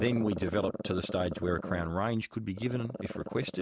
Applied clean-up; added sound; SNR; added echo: neural mask model RNNoise.